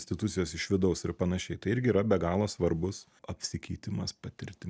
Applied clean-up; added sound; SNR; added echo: none; none; none; none.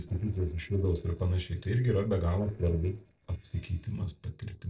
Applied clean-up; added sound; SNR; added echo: neural separator model SepFormer DNS4.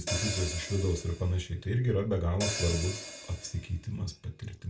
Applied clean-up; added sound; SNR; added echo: none; Hi-hat; 8 dB; reverberation time 0.2 s.